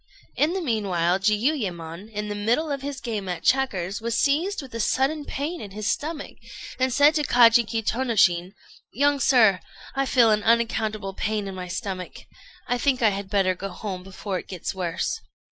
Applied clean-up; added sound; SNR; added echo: neural mask model Resemble Enhance denoiser.